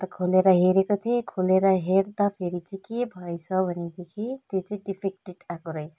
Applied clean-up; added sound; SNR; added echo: none; none; none; none.